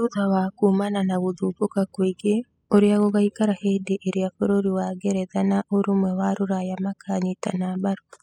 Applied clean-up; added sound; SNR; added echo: classical method spectral subtraction.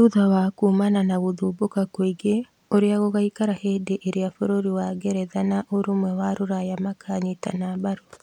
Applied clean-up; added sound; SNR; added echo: none; none; none; none.